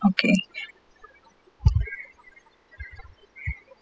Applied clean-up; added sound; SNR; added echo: classical method spectral subtraction.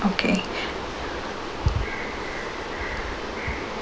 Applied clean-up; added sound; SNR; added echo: none; Tick; 13 dB; none.